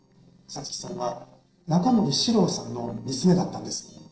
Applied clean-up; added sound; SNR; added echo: neural separator model SepFormer DNS4.